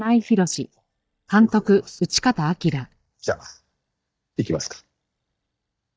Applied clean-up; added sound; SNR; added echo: neural mask model DeepFilterNet 3.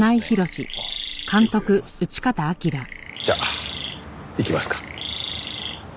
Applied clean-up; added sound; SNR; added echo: none; Chirp, tweet; 9 dB; none.